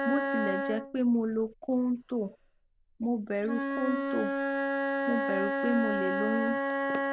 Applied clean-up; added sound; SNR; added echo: none; Wind instrument, woodwind instrument; 0 dB; none.